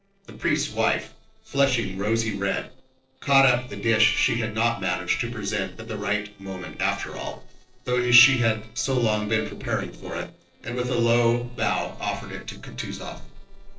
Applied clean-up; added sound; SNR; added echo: neural separator model SepFormer DNS4.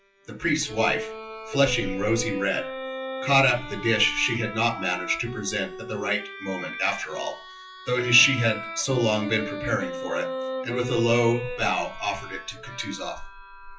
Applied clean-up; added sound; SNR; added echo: classical method WPE with log-MMSE.